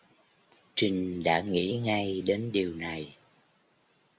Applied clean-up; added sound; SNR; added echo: none; none; none; none.